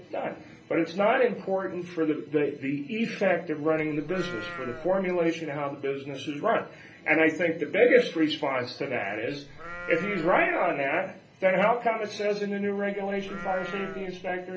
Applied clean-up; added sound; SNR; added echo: none; Livestock, farm animals, working animals; 13 dB; reverberation time 0.3 s.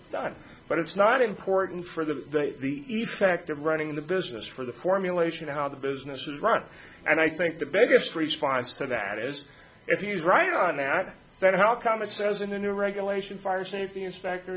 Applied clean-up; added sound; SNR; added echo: none; none; none; none.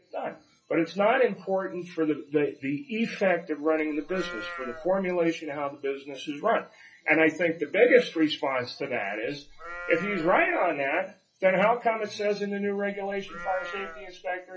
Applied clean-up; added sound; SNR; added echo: classical method WPE with log-MMSE.